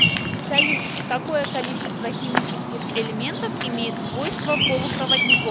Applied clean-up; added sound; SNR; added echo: none; Bird vocalization, bird call, bird song; -5 dB; none.